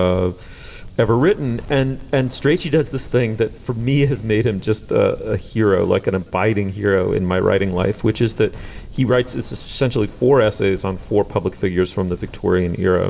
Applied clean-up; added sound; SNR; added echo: none; Wind; 18 dB; reverberation time 1.0 s.